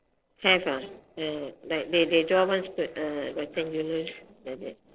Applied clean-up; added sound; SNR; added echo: neural separator model SepFormer DNS4.